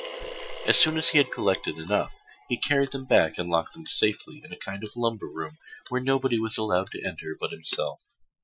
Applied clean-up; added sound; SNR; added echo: classical method Wiener filter.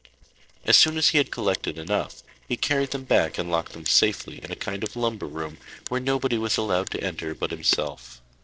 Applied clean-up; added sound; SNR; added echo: neural separator model SepFormer DNS4.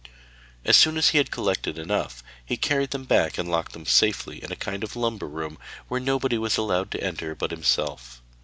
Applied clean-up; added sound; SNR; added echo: none; none; none; none.